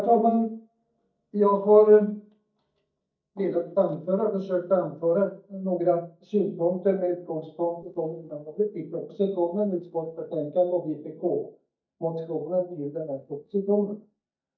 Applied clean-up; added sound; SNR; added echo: neural mask model DeepFilterNet 3.